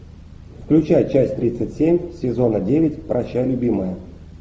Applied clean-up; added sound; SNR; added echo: none; none; none; none.